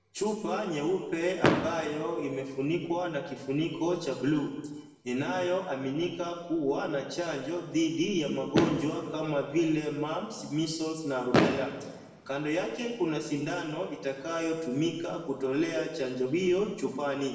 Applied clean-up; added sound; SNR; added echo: none; Fireworks; 7 dB; reverberation time 1.1 s.